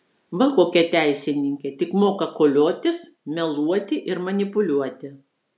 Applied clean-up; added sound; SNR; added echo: none; none; none; none.